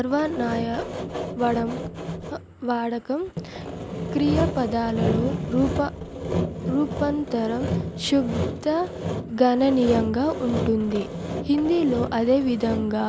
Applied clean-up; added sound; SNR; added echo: none; Sawing; 5 dB; none.